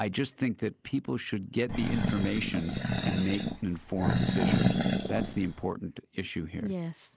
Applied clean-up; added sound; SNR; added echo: none; Animal; -3 dB; none.